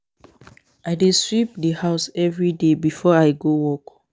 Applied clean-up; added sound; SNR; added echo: none; none; none; none.